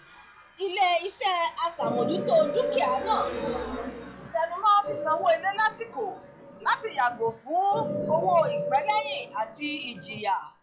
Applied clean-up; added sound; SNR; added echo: classical method log-MMSE.